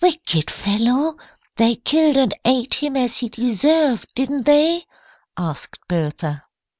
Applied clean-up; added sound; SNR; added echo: none; none; none; none.